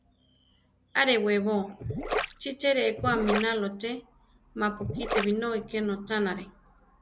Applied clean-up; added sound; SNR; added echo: none; Gurgling; 4 dB; none.